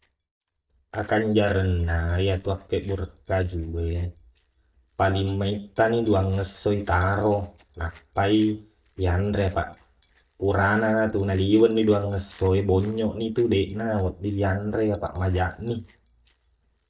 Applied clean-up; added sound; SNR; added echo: neural mask model DeepFilterNet 3.